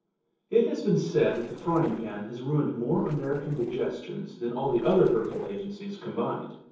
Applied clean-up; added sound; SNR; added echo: neural separator model SepFormer DNS4.